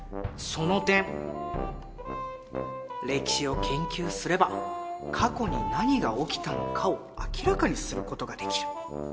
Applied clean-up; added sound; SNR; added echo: none; Explosion; 18 dB; none.